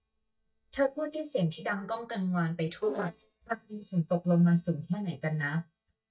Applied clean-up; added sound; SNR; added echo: neural mask model DeepFilterNet 3.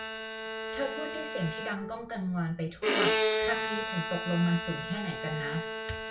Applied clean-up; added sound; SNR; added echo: none; Bowed string instrument; -1 dB; reverberation time 0.2 s.